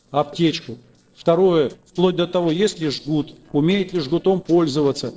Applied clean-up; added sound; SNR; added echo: neural separator model SepFormer DNS4.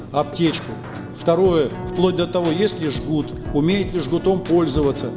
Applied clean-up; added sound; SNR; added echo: none; Keyboard (musical); 10 dB; reverberation time 1.2 s.